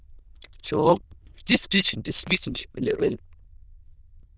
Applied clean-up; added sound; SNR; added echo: neural diffusion model UNIVERSE++.